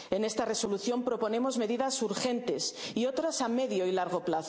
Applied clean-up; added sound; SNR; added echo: none; none; none; none.